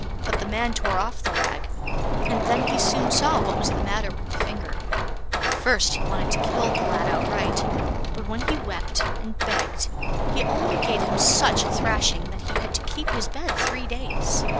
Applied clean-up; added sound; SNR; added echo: none; Door; -4 dB; none.